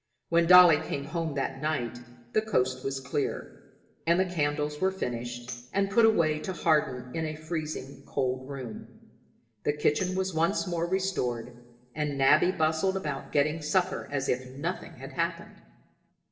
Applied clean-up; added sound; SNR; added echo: none; Tambourine; 19 dB; reverberation time 0.9 s.